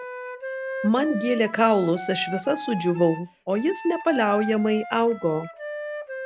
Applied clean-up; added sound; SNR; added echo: none; Wind instrument, woodwind instrument; 10 dB; none.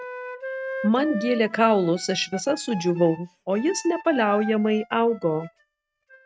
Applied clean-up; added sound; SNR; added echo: neural mask model RNNoise.